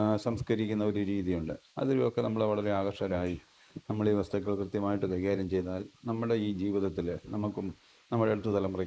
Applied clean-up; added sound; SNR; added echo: neural mask model Resemble Enhance denoiser.